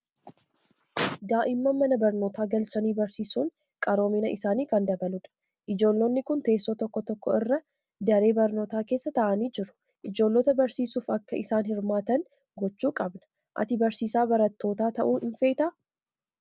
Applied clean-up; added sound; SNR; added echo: none; none; none; none.